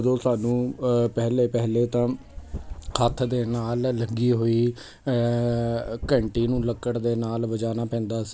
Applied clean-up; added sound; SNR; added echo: none; Dog; 16 dB; none.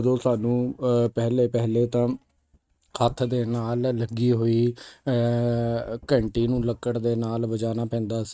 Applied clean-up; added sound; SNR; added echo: neural mask model RNNoise.